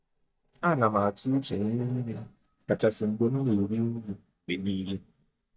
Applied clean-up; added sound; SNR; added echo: neural mask model DeepFilterNet 3.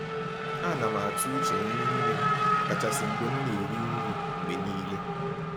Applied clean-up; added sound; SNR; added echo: none; Race car, auto racing / Accelerating, revving, vroom; -5 dB; none.